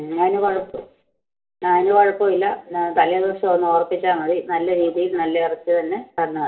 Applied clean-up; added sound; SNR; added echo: none; none; none; reverberation time 0.4 s.